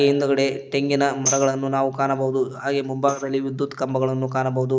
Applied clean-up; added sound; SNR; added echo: neural mask model DeepFilterNet 3.